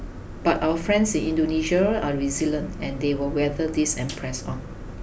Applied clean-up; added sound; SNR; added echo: none; none; none; none.